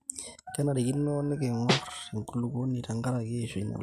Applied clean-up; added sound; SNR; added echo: neural mask model RNNoise.